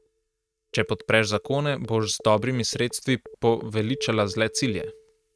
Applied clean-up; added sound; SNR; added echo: neural mask model RNNoise.